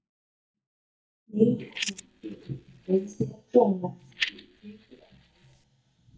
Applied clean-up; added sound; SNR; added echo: neural mask model DeepFilterNet 3.